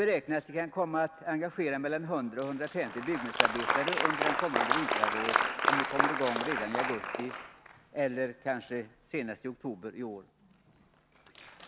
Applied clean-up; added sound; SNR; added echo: none; Applause; 0 dB; none.